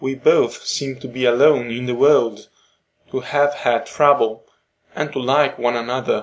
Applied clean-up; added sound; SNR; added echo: none; none; none; none.